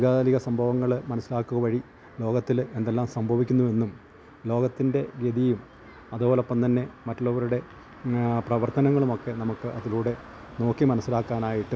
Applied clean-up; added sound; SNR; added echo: none; none; none; none.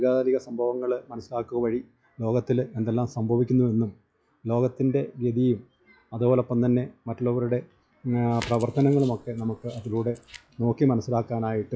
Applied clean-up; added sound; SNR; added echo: classical method log-MMSE.